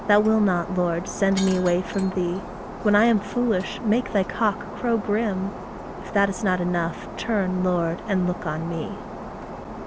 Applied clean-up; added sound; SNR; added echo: none; Shatter; 10 dB; none.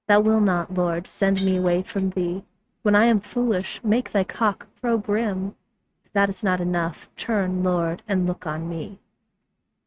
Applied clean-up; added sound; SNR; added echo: neural mask model RNNoise.